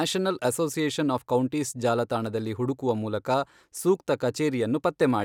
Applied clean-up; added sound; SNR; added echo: none; none; none; none.